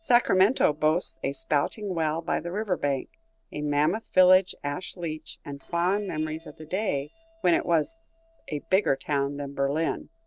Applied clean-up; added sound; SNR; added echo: neural separator model SepFormer DNS4.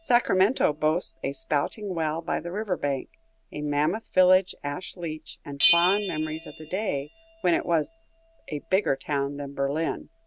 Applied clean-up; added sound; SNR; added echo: none; Bell; 10 dB; none.